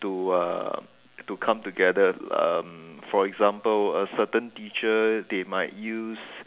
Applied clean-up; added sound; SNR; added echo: none; none; none; none.